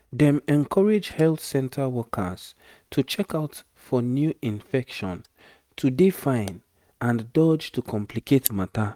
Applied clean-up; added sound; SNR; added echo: neural mask model RNNoise.